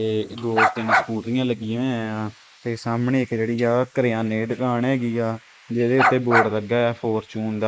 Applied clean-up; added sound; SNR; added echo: neural mask model Resemble Enhance denoiser.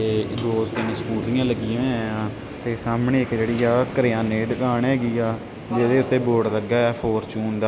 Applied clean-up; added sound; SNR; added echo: none; none; none; none.